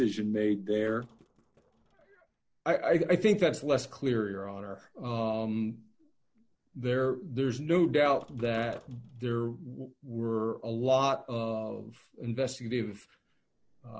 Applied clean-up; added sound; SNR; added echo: neural separator model SepFormer DNS4.